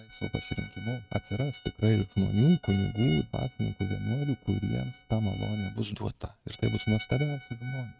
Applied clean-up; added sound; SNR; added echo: neural mask model RNNoise.